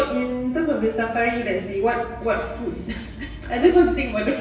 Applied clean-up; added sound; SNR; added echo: none; none; none; reverberation time 0.9 s.